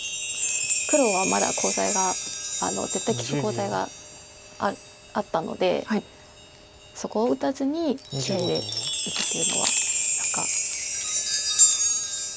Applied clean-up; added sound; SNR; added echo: none; Chime; -2 dB; none.